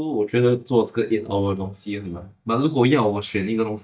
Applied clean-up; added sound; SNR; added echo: neural mask model DeepFilterNet 3.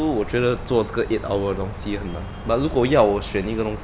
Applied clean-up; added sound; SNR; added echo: none; none; none; none.